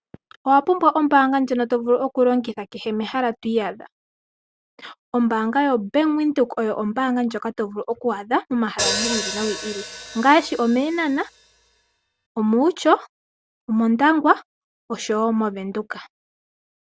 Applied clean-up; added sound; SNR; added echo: none; Hi-hat; 8 dB; none.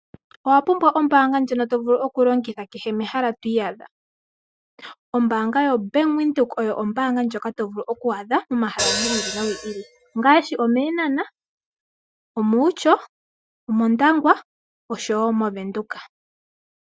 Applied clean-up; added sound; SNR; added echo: classical method Wiener filter.